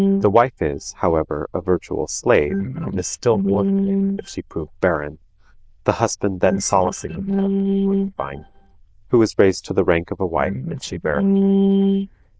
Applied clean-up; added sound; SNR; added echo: neural diffusion model UNIVERSE++.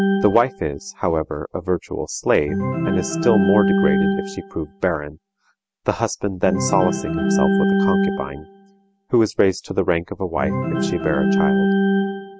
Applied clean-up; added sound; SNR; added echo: none; Organ; -1 dB; none.